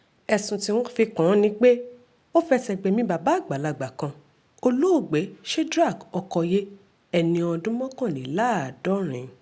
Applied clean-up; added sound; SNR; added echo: none; none; none; none.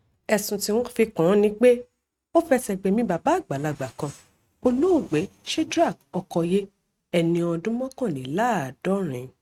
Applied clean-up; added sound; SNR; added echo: neural mask model RNNoise.